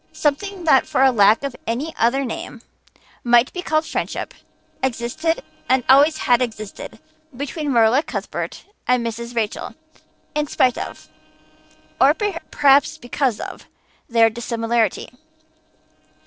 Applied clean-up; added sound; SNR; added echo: neural separator model SepFormer DNS4.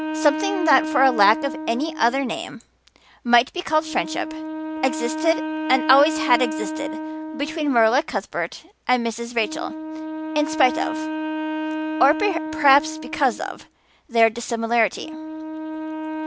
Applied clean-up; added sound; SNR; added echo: none; Wind instrument, woodwind instrument; 7 dB; none.